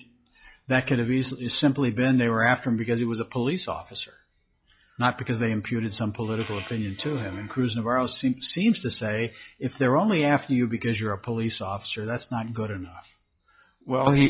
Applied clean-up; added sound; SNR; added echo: classical method log-MMSE.